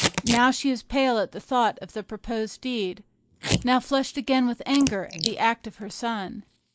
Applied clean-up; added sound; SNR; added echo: neural mask model Resemble Enhance denoiser.